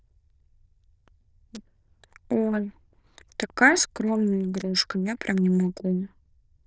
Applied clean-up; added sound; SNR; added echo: neural diffusion model UNIVERSE++.